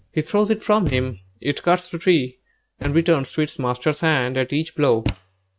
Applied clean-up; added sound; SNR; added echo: neural mask model RNNoise.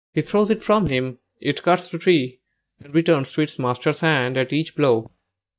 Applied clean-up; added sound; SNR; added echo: neural mask model DeepFilterNet 3.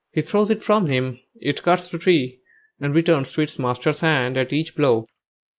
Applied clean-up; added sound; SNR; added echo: neural mask model Resemble Enhance denoiser.